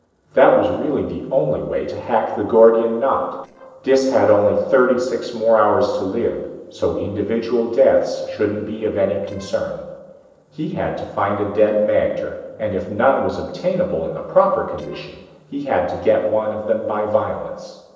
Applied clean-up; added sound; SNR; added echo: neural separator model SepFormer DNS4.